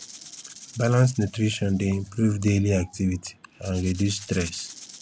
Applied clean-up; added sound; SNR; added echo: none; Rattle (instrument); 19 dB; none.